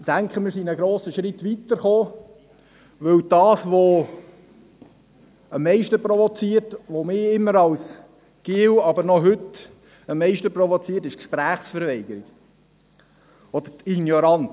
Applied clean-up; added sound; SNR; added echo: none; none; none; none.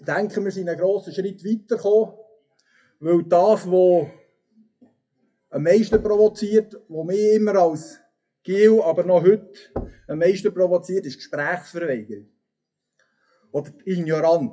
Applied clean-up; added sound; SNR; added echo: classical method WPE with log-MMSE.